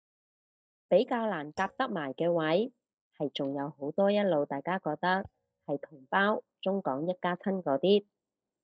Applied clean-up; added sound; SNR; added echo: neural mask model DeepFilterNet 3.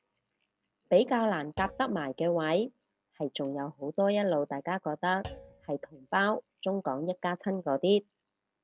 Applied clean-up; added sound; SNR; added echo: none; Bell + Thump, thud; 20 dB; none.